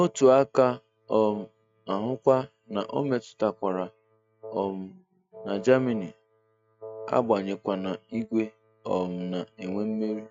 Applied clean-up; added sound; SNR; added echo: neural mask model RNNoise.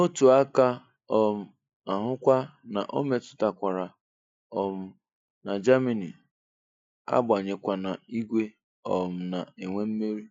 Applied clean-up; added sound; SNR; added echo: neural mask model Resemble Enhance denoiser.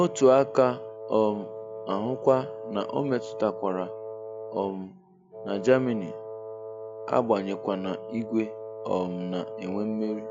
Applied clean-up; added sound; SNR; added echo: none; Wind instrument, woodwind instrument; 11 dB; none.